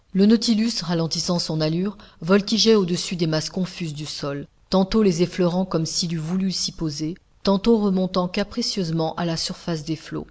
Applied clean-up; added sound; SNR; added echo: none; none; none; none.